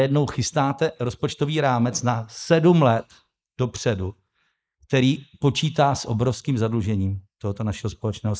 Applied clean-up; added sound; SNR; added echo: neural mask model Resemble Enhance denoiser.